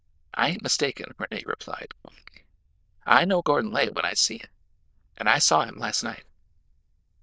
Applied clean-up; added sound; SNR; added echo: neural diffusion model UNIVERSE++.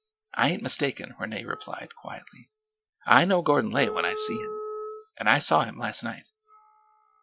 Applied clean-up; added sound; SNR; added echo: classical method Wiener filter.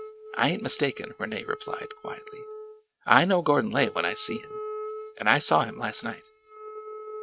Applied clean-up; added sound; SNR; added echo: neural mask model RNNoise.